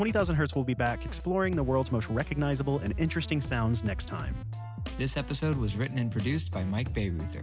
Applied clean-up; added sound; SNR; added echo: none; none; none; none.